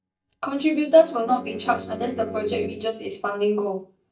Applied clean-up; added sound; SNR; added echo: neural mask model DeepFilterNet 3.